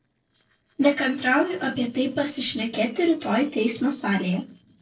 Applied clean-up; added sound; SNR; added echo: neural separator model SepFormer DNS4.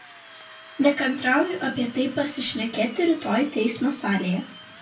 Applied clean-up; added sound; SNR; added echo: none; Drill; 20 dB; reverberation time 0.2 s.